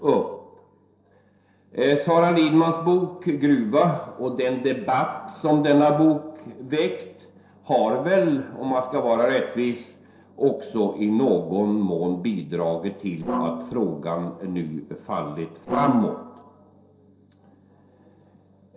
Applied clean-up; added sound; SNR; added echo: neural separator model SepFormer DNS4.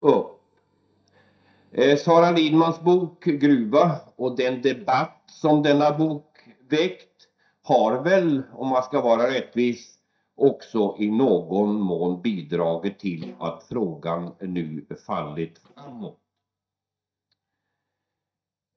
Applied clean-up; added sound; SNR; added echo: neural mask model DeepFilterNet 3.